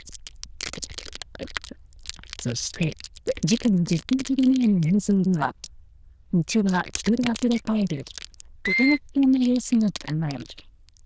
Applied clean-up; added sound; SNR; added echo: neural diffusion model UNIVERSE++.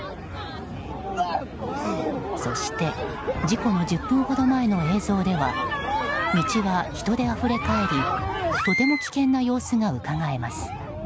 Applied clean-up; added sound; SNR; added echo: none; none; none; none.